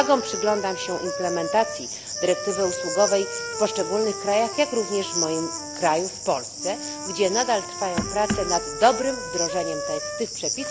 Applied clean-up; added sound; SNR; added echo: none; Wind instrument, woodwind instrument + Cricket; 6 dB; none.